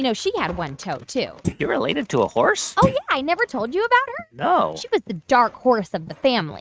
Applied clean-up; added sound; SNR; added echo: neural mask model RNNoise.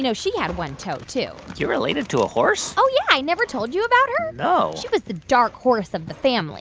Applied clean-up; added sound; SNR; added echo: none; none; none; none.